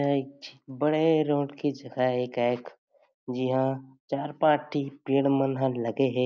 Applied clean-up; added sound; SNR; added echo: none; none; none; none.